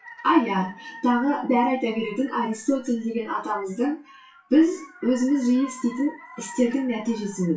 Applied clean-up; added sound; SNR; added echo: classical method WPE with log-MMSE.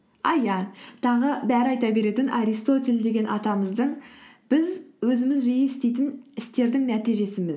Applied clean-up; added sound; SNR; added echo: none; none; none; none.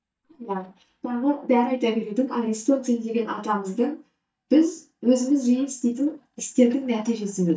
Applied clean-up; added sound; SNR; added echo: neural mask model DeepFilterNet 3.